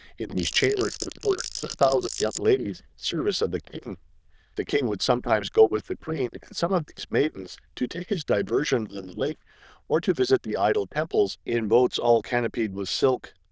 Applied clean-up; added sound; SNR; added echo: neural diffusion model UNIVERSE++.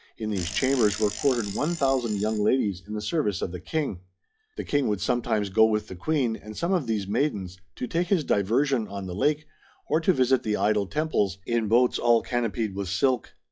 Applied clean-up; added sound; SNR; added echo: classical method log-MMSE.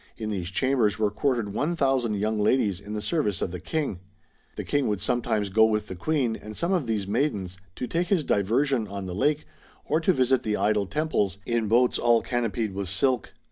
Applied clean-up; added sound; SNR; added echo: none; none; none; none.